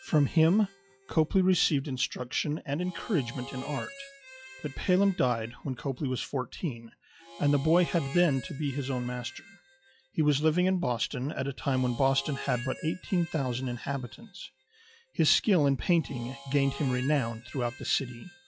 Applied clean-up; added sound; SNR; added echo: classical method log-MMSE.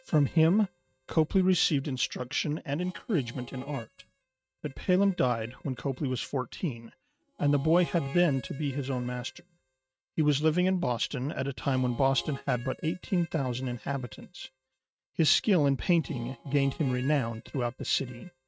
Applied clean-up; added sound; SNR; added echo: neural mask model RNNoise.